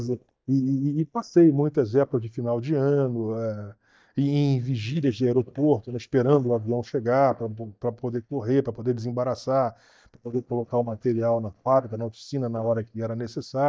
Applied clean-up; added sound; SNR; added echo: neural mask model DeepFilterNet 3.